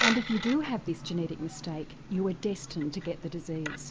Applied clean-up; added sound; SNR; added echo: none; Coin (dropping); 5 dB; none.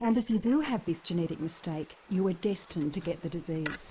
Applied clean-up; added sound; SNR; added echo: neural mask model Resemble Enhance denoiser.